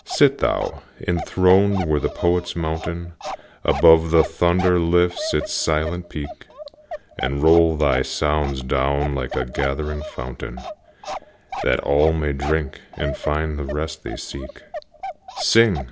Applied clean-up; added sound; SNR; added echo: none; Bark; 13 dB; none.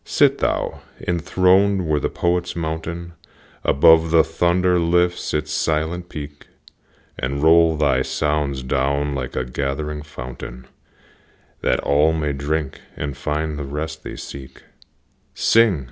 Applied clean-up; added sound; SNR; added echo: none; none; none; none.